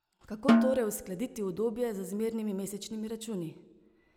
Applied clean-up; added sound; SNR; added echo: none; Snare drum; -4 dB; none.